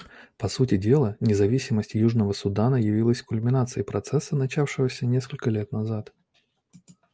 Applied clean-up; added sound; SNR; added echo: none; none; none; none.